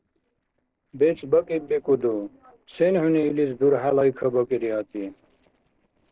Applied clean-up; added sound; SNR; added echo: neural separator model SepFormer DNS4.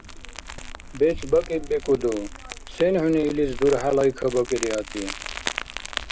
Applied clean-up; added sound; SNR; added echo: none; Crumpling, crinkling; 10 dB; none.